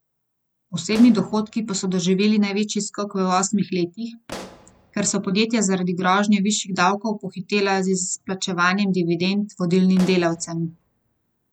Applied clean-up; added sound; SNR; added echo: none; Explosion; 20 dB; none.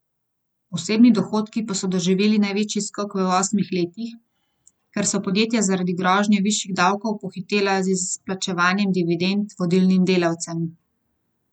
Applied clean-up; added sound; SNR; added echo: none; none; none; none.